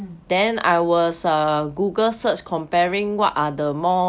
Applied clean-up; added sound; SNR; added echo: none; none; none; none.